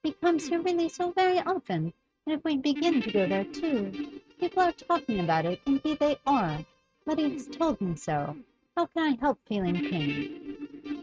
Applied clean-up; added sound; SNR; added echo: neural mask model RNNoise.